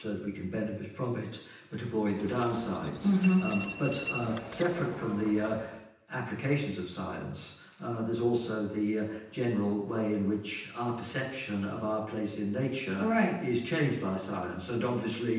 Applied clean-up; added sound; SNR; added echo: none; Subway, metro, underground; 11 dB; reverberation time 0.9 s.